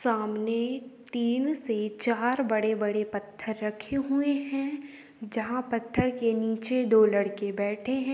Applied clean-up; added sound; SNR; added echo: none; none; none; none.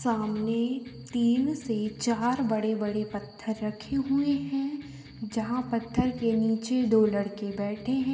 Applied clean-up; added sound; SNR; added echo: none; Electric guitar; 18 dB; reverberation time 1.9 s.